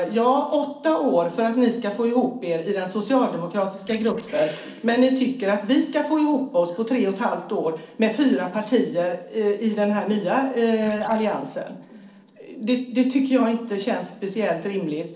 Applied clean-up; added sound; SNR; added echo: neural separator model SepFormer DNS4.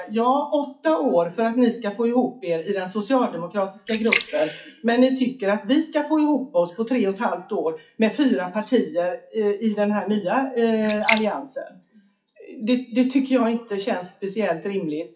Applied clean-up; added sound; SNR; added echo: classical method WPE with log-MMSE.